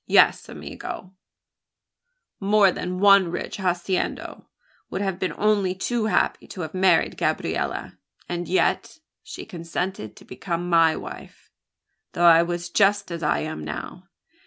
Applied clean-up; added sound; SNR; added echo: none; none; none; none.